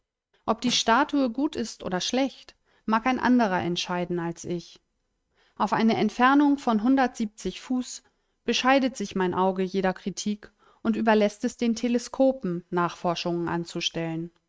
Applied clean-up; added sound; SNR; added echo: neural mask model RNNoise.